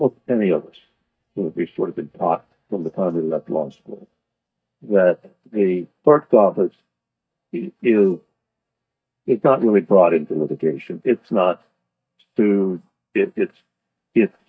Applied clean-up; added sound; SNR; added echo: neural mask model DeepFilterNet 3.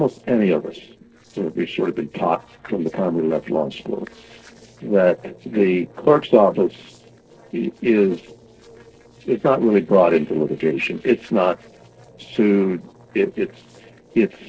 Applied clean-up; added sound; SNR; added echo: neural separator model SepFormer DNS4.